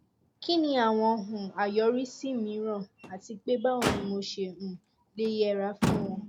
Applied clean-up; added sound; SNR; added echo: none; Motor vehicle (road); 7 dB; none.